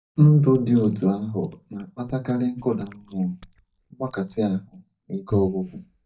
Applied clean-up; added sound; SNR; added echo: neural mask model DeepFilterNet 3.